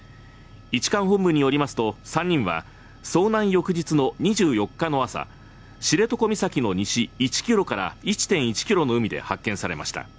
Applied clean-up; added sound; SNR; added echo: none; none; none; none.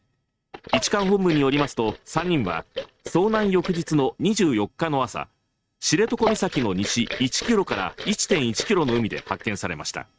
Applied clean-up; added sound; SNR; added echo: neural mask model RNNoise.